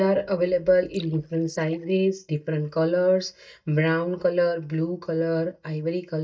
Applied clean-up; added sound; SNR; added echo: neural mask model DeepFilterNet 3.